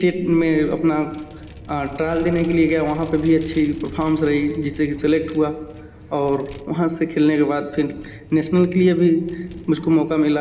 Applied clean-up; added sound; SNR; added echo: none; Vehicle; 19 dB; reverberation time 0.3 s.